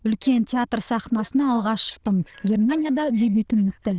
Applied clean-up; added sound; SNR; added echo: neural diffusion model UNIVERSE++.